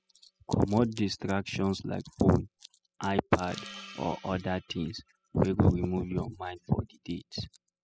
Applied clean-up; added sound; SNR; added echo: classical method spectral subtraction.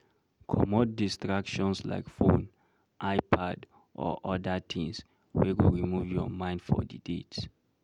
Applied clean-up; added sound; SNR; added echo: none; none; none; none.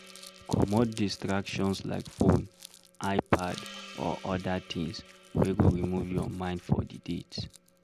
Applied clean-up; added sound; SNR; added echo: none; Gong + Crumpling, crinkling; 20 dB; none.